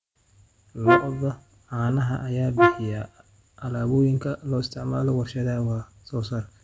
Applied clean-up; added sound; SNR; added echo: none; Brass instrument; -2 dB; none.